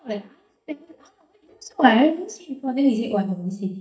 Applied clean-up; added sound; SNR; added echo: neural mask model DeepFilterNet 3.